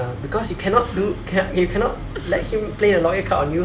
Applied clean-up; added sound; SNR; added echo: none; Cough; 18 dB; none.